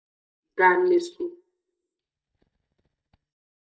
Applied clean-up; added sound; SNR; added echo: neural mask model DeepFilterNet 3.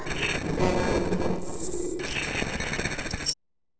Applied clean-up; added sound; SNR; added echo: neural separator model SepFormer DNS4.